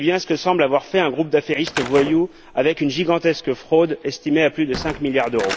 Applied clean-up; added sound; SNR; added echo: none; Slam / Wood; 15 dB; none.